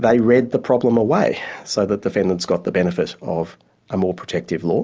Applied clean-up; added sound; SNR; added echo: none; none; none; none.